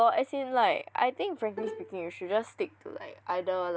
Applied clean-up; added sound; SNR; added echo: none; Bowed string instrument; 12 dB; none.